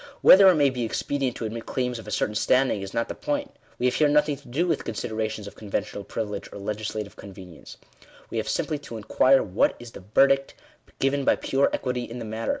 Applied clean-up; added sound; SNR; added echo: none; none; none; none.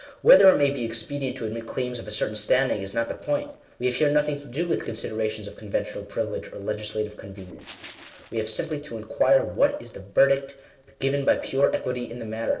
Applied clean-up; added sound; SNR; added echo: neural separator model SepFormer DNS4.